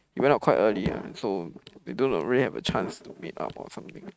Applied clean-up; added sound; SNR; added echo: neural mask model RNNoise.